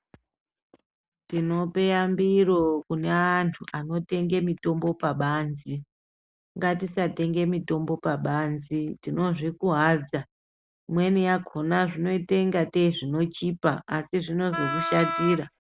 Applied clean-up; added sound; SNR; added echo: none; Wind instrument, woodwind instrument; 4 dB; none.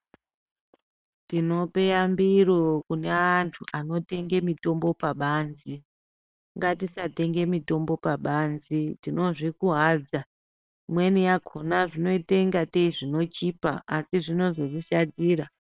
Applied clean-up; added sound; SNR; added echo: neural separator model SepFormer WHAM!.